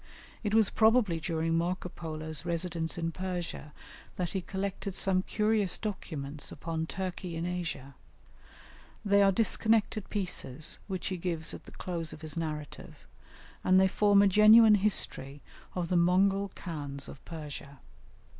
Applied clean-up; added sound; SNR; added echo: none; none; none; none.